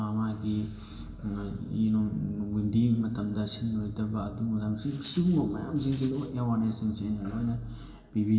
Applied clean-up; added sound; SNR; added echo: none; Rattle; 16 dB; reverberation time 1.0 s.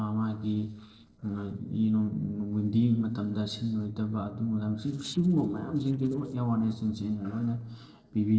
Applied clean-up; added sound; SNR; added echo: neural separator model SepFormer DNS4.